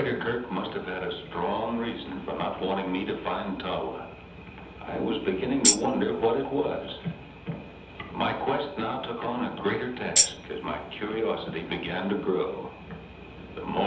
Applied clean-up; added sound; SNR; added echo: none; Tambourine; -5 dB; reverberation time 0.8 s.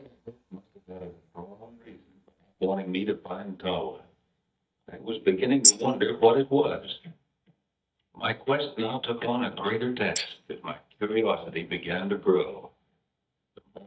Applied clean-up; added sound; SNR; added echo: neural mask model DeepFilterNet 3.